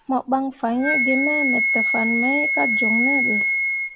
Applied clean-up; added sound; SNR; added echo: none; Wind instrument, woodwind instrument; -2 dB; none.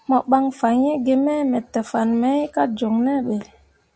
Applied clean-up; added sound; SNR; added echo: none; none; none; none.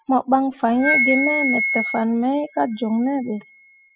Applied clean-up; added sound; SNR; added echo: classical method spectral subtraction.